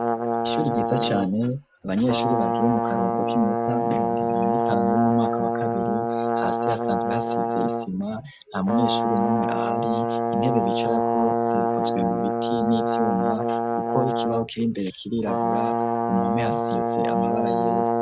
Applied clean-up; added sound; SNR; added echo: none; Brass instrument; -3 dB; none.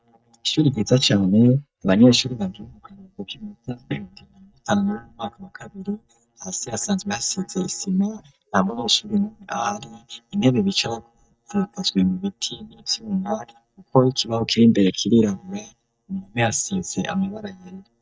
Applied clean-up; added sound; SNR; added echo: neural mask model DeepFilterNet 3.